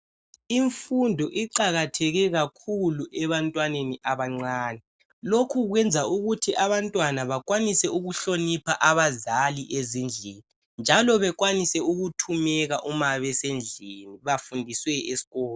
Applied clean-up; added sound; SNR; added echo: none; none; none; none.